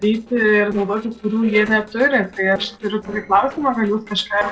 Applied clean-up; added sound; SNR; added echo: neural separator model SepFormer DNS4.